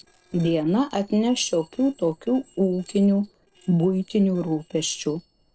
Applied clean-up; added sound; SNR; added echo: neural separator model SepFormer DNS4.